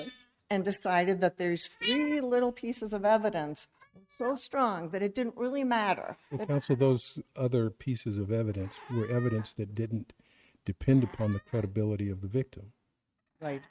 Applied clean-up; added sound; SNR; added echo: neural mask model RNNoise.